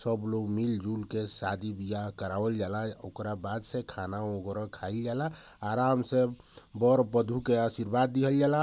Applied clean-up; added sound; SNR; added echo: none; none; none; none.